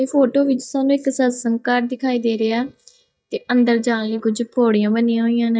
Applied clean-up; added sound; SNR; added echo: neural mask model DeepFilterNet 3.